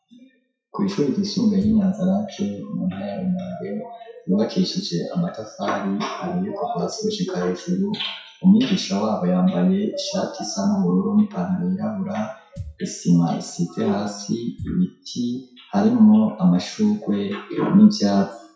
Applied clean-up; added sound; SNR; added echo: classical method WPE with log-MMSE.